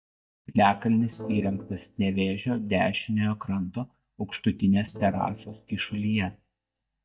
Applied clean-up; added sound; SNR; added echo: neural mask model DeepFilterNet 3.